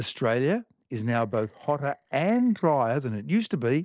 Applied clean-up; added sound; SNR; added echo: neural separator model SepFormer DNS4.